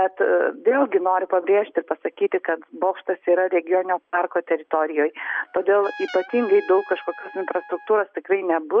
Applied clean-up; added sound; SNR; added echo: none; Trumpet; 19 dB; none.